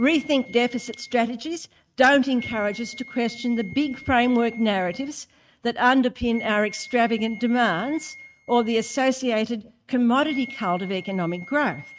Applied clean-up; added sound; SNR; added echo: neural mask model RNNoise.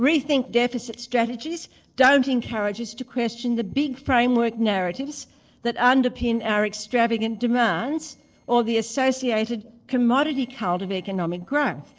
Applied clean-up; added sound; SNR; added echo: neural separator model SepFormer DNS4.